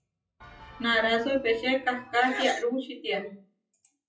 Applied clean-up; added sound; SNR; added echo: classical method WPE with log-MMSE.